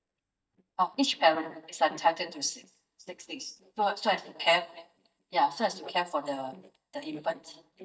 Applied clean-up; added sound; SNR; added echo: neural mask model DeepFilterNet 3.